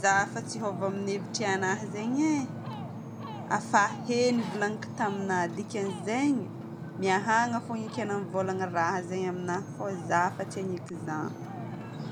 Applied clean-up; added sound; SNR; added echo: none; Ocean; 9 dB; none.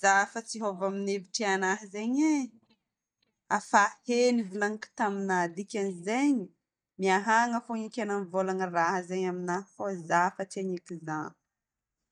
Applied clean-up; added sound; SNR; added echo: neural mask model DeepFilterNet 3.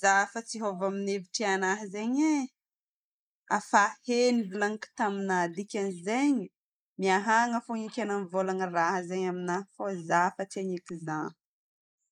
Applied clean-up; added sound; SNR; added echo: neural mask model Resemble Enhance denoiser.